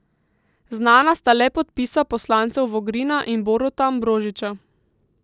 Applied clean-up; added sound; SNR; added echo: none; none; none; none.